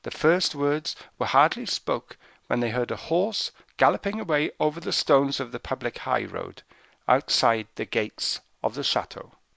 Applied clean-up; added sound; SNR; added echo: none; none; none; none.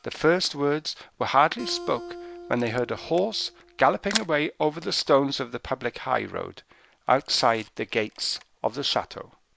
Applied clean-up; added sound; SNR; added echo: none; Acoustic guitar + Camera; 16 dB; none.